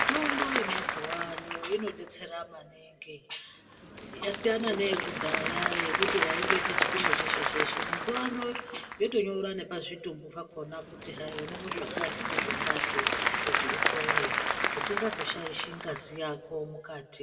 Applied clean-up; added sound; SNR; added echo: none; Applause / Crowd; 0 dB; reverberation time 1.4 s.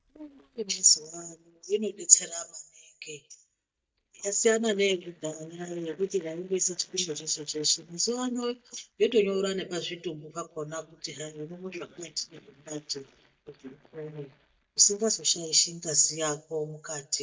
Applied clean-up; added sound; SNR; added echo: neural mask model DeepFilterNet 3.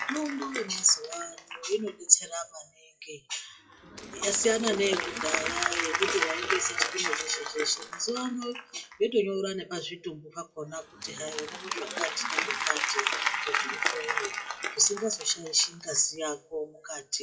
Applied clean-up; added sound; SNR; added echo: classical method WPE with log-MMSE.